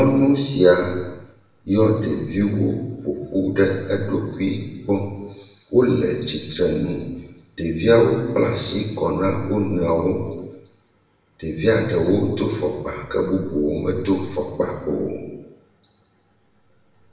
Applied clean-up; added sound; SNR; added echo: none; none; none; reverberation time 1.0 s.